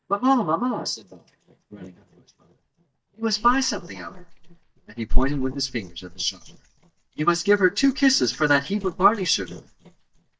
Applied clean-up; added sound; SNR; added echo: neural mask model DeepFilterNet 3.